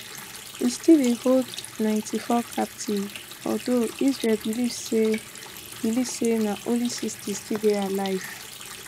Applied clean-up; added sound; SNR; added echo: none; Water tap, faucet; 14 dB; none.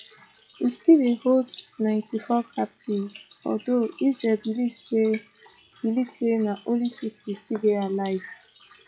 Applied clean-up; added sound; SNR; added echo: classical method log-MMSE.